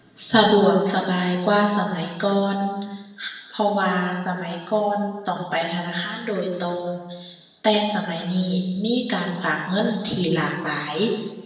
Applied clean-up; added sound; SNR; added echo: none; none; none; reverberation time 1.1 s.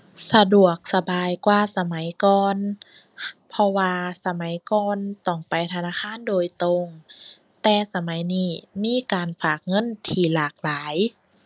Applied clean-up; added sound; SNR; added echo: none; none; none; none.